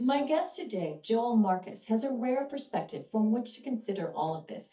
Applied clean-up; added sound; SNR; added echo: neural mask model DeepFilterNet 3.